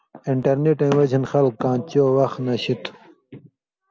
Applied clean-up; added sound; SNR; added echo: none; none; none; none.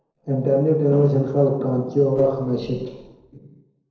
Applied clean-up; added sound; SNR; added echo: neural separator model SepFormer DNS4.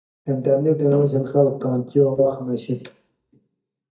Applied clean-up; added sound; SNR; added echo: neural mask model DeepFilterNet 3.